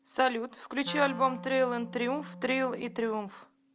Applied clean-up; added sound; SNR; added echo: none; Wind instrument, woodwind instrument; 14 dB; none.